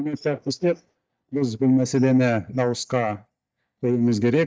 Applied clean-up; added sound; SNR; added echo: neural mask model DeepFilterNet 3.